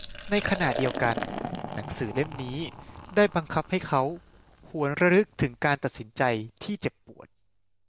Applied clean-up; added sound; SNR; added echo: none; Liquid; 11 dB; none.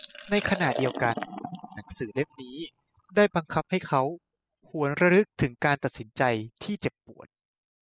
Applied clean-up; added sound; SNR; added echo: classical method spectral subtraction.